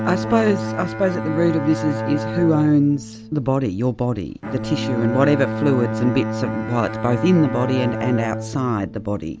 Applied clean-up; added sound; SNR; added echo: none; Bowed string instrument; 6 dB; none.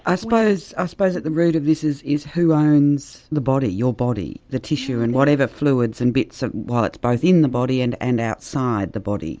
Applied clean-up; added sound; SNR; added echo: none; none; none; none.